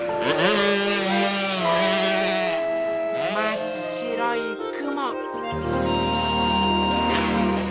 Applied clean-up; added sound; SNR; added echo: none; Motorcycle; 3 dB; none.